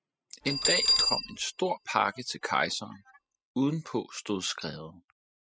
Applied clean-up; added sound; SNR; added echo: classical method spectral subtraction.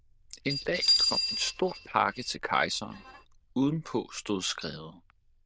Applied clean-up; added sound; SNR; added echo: neural diffusion model UNIVERSE++.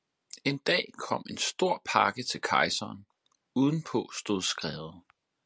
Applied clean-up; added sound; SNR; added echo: none; none; none; none.